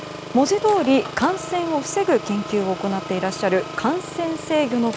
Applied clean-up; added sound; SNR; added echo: none; Engine; 11 dB; none.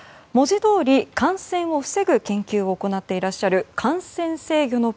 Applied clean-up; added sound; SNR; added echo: none; none; none; none.